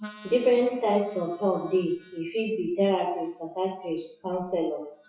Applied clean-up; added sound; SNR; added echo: classical method WPE with log-MMSE.